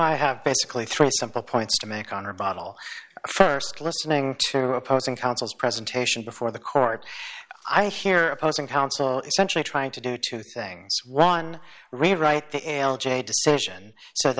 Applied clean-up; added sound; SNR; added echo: none; none; none; none.